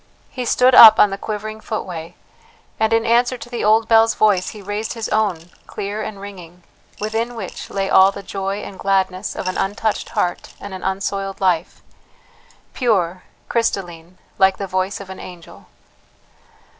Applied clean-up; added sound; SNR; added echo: none; Coin (dropping) / Glass; 19 dB; none.